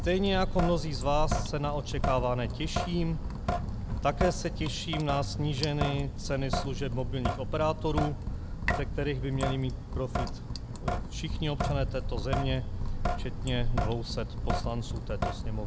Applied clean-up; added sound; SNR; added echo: none; Drip / Sink (filling or washing); -1 dB; none.